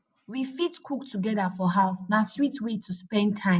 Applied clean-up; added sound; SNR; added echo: none; none; none; none.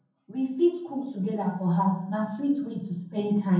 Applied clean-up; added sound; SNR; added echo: none; none; none; reverberation time 0.7 s.